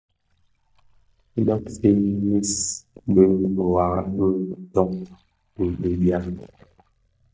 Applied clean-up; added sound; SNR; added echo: neural mask model DeepFilterNet 3.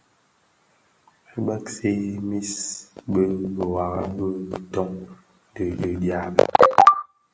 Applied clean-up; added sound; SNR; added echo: none; none; none; none.